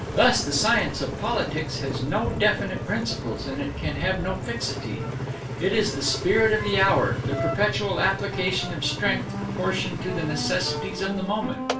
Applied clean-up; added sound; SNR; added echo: none; Engine; 4 dB; reverberation time 0.3 s.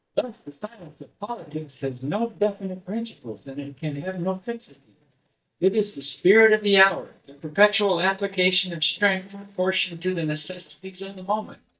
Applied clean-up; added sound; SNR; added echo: neural mask model DeepFilterNet 3.